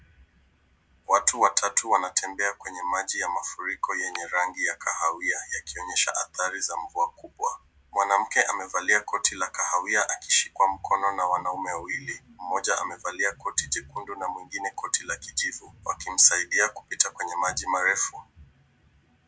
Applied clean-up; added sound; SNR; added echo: none; none; none; none.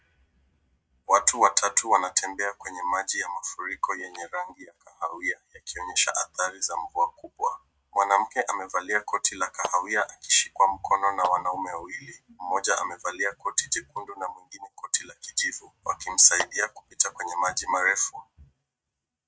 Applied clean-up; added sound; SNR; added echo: neural mask model RNNoise.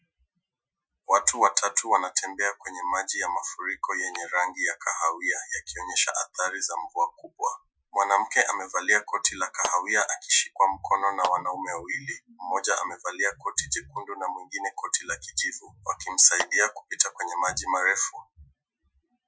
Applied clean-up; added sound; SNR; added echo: classical method Wiener filter.